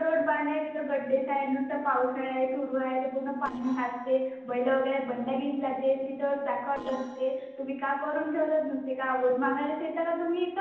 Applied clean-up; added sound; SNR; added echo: neural separator model SepFormer DNS4.